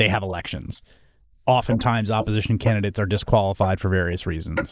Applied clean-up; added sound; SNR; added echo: neural mask model Resemble Enhance denoiser.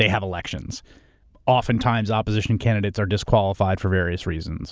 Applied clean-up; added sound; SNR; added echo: none; none; none; none.